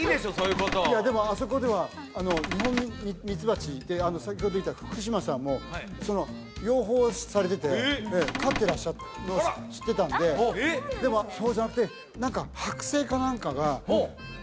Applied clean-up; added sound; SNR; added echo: none; Cupboard open or close / Door; 4 dB; none.